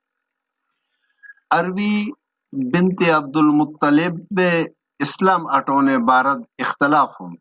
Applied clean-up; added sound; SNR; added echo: none; none; none; none.